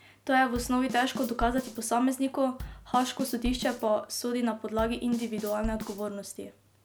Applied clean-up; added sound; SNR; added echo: none; Bass drum / Snare drum / Drum kit; 12 dB; none.